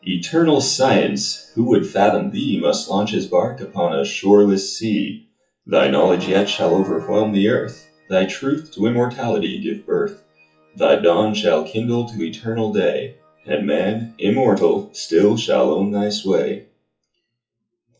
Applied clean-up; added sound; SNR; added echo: classical method WPE with log-MMSE.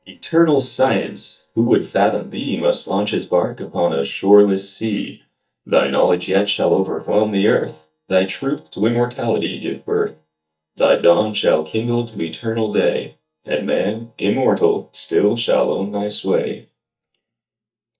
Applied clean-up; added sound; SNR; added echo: neural mask model DeepFilterNet 3.